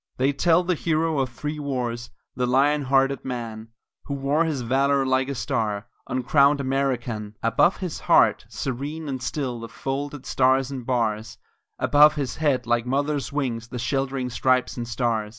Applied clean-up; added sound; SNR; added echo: none; none; none; none.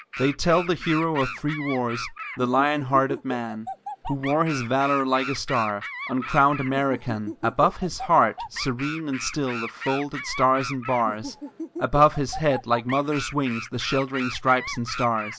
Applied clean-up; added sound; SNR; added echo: none; Animal; 11 dB; none.